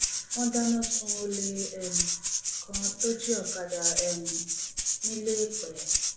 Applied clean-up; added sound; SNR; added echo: none; Rattle (instrument); -3 dB; reverberation time 0.5 s.